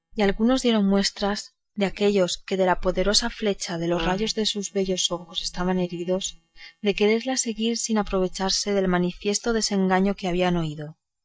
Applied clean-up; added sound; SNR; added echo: neural mask model DeepFilterNet 3.